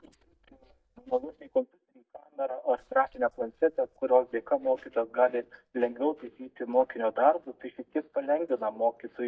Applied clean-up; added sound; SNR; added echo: neural mask model DeepFilterNet 3.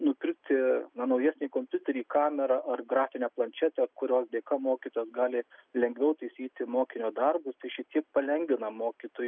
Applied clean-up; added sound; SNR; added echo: none; none; none; none.